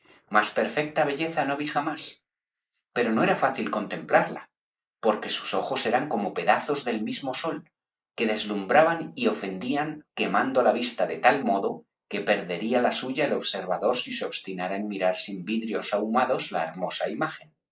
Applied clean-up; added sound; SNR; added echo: neural mask model Resemble Enhance denoiser.